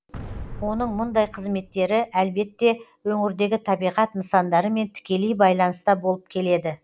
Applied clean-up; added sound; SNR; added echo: none; Boom; 15 dB; none.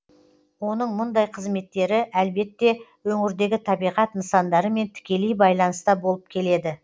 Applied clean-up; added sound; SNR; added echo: none; none; none; none.